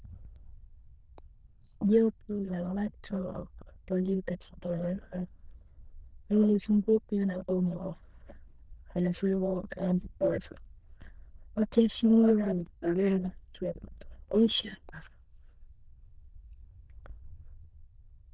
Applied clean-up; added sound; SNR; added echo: neural diffusion model UNIVERSE++.